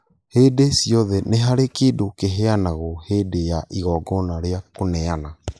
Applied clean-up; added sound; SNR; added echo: neural mask model Resemble Enhance denoiser.